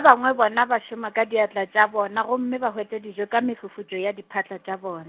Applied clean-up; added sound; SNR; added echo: none; none; none; none.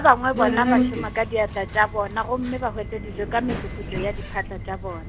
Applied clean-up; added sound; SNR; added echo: none; Subway, metro, underground; 4 dB; none.